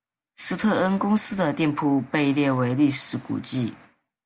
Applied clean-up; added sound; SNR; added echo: none; none; none; none.